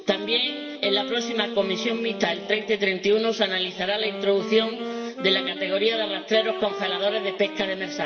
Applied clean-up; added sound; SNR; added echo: none; Wind instrument, woodwind instrument; 10 dB; reverberation time 2.0 s.